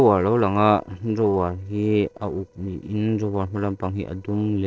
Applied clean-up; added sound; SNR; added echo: neural separator model SepFormer DNS4.